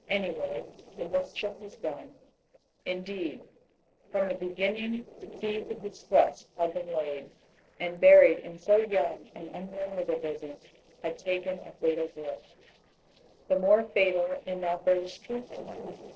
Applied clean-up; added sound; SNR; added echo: neural separator model SepFormer DNS4.